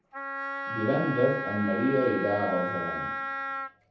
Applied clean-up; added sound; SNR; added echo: none; Wind instrument, woodwind instrument; 5 dB; reverberation time 0.7 s.